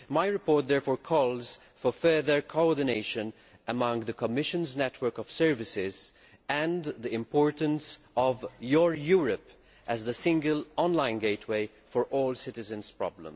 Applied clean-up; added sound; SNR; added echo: none; none; none; none.